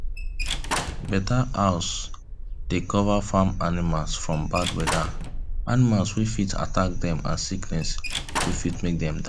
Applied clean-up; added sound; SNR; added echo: none; Squeak / Slam / Wood + Bark; 3 dB; none.